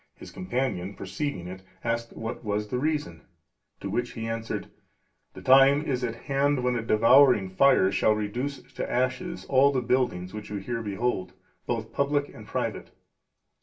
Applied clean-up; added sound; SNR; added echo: none; none; none; reverberation time 0.2 s.